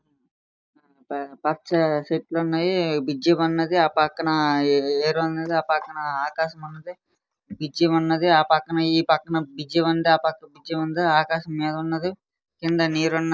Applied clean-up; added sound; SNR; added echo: neural mask model DeepFilterNet 3.